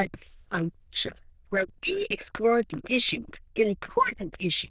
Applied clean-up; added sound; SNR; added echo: neural diffusion model UNIVERSE++.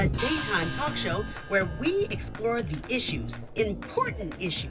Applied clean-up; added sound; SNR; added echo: none; Gong + Boom; 7 dB; none.